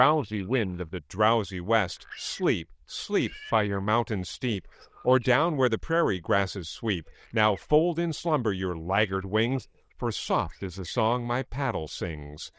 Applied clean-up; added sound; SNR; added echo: neural diffusion model UNIVERSE++.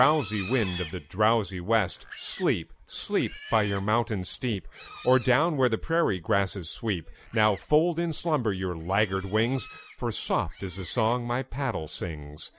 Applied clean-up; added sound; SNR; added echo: none; Livestock, farm animals, working animals; 19 dB; none.